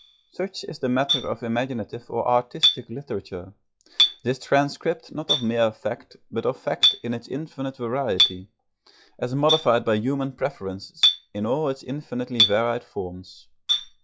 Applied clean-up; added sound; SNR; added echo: classical method log-MMSE.